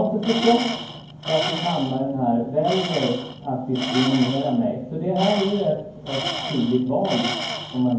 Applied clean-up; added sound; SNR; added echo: none; Tools; 8 dB; reverberation time 0.9 s.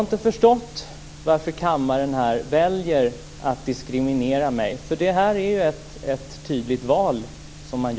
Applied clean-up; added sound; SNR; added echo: none; none; none; none.